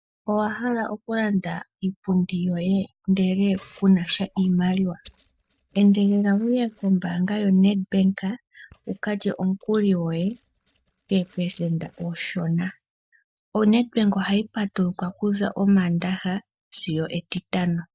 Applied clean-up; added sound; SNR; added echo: neural mask model DeepFilterNet 3.